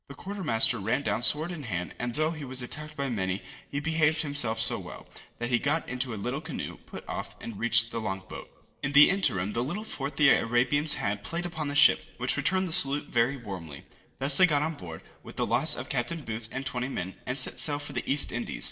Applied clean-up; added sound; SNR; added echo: neural separator model SepFormer DNS4.